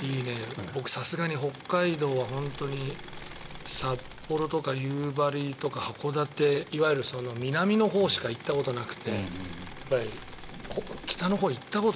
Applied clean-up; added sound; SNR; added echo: none; Fire + Engine / Mechanisms; 15 dB; none.